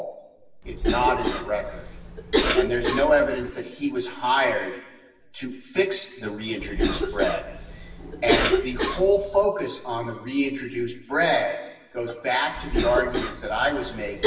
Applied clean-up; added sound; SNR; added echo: none; Cough; 4 dB; reverberation time 1.2 s.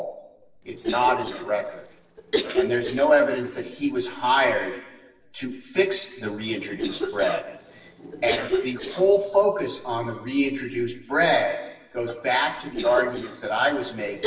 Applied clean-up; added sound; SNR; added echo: neural separator model SepFormer DNS4.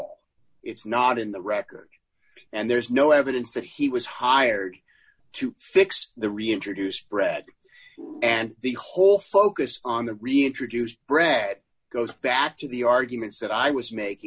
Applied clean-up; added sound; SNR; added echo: none; none; none; none.